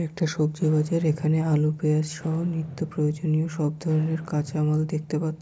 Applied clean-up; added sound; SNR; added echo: none; Fireworks; 19 dB; none.